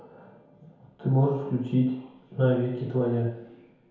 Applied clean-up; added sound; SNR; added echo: none; none; none; reverberation time 0.9 s.